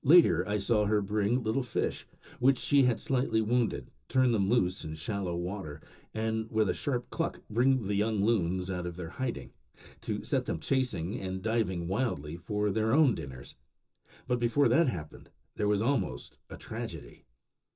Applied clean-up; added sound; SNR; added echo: none; Bass drum; 13 dB; reverberation time 0.2 s.